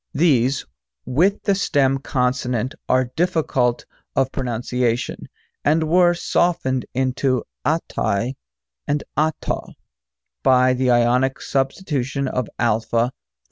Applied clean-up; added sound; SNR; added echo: none; none; none; none.